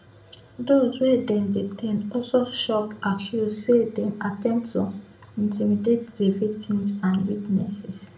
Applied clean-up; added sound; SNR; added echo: none; none; none; reverberation time 0.4 s.